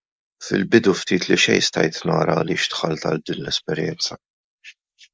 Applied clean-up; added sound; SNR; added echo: neural mask model Resemble Enhance denoiser.